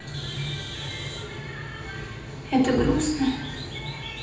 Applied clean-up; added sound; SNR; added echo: none; Bird; 15 dB; reverberation time 0.9 s.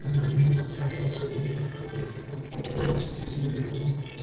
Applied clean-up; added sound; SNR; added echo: neural separator model SepFormer DNS4.